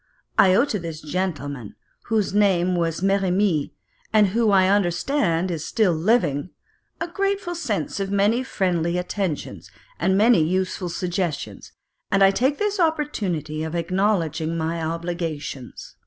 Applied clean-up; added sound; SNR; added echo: none; none; none; none.